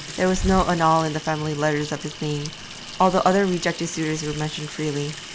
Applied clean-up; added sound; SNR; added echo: none; Hiss + Sink (filling or washing) / Water tap, faucet; 11 dB; none.